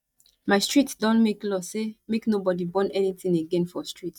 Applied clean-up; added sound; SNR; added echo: neural mask model DeepFilterNet 3.